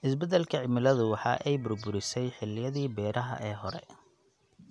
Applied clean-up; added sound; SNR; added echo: none; none; none; none.